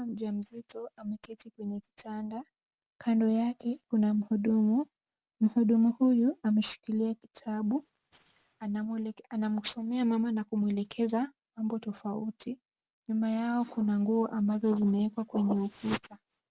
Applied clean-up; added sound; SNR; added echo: none; none; none; none.